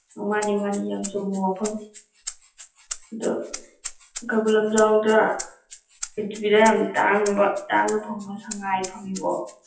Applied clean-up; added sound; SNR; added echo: classical method WPE with log-MMSE.